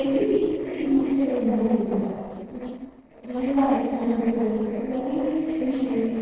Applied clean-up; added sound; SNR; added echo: neural separator model SepFormer DNS4.